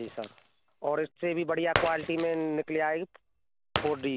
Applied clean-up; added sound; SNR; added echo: none; Shatter; 5 dB; none.